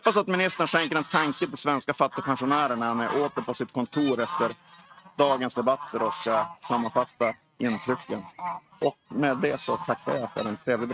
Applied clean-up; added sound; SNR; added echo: neural mask model RNNoise.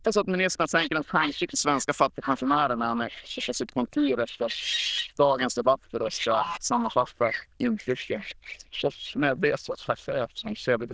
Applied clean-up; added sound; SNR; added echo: neural diffusion model UNIVERSE++.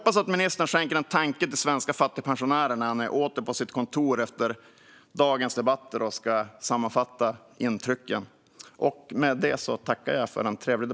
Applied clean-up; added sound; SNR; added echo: none; none; none; none.